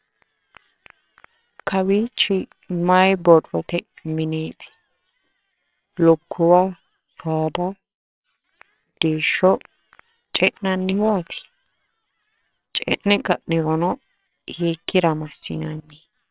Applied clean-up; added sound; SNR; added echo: neural separator model SepFormer WHAMR!.